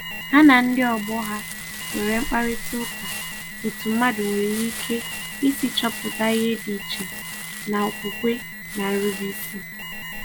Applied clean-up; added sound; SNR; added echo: none; Crumpling, crinkling + Alarm; 8 dB; none.